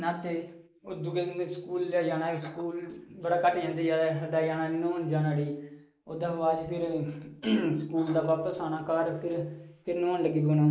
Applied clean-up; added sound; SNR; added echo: neural mask model Resemble Enhance denoiser.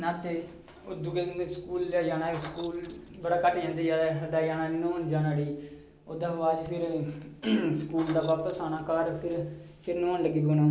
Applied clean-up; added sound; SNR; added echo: none; Keys jangling; 17 dB; none.